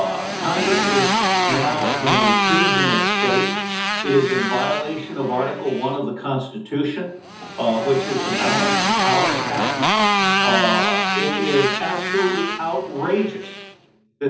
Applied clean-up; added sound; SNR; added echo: none; Motorcycle; -2 dB; reverberation time 0.6 s.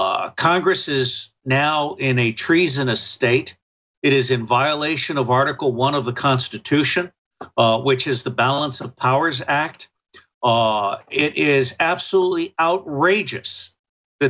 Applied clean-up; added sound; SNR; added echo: none; none; none; none.